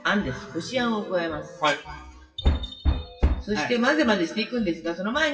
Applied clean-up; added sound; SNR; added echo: classical method WPE with log-MMSE.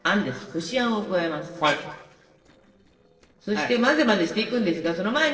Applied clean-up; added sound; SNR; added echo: neural separator model SepFormer DNS4.